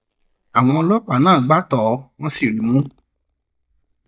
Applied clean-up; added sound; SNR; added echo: neural mask model DeepFilterNet 3.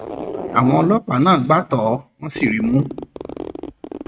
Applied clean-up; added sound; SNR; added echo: neural mask model RNNoise.